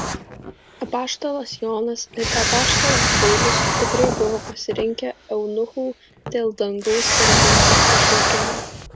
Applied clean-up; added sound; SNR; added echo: none; Explosion; -4 dB; none.